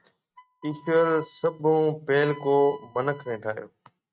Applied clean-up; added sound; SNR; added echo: neural mask model RNNoise.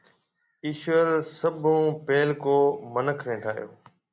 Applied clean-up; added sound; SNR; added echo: none; none; none; none.